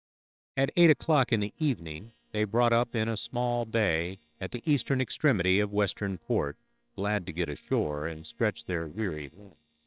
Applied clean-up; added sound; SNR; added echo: neural separator model SepFormer WHAMR!.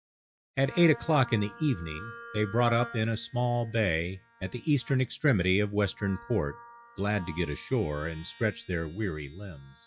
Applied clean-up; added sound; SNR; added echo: classical method WPE with log-MMSE.